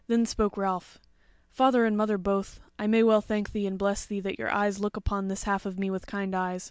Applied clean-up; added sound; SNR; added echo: none; none; none; none.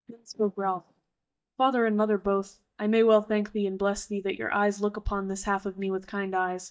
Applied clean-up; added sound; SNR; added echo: neural mask model DeepFilterNet 3.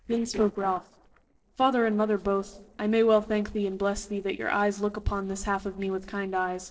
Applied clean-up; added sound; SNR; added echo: neural separator model SepFormer DNS4.